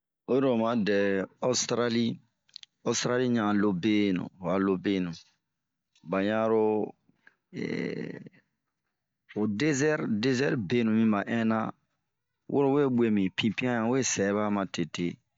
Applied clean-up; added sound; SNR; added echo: none; none; none; none.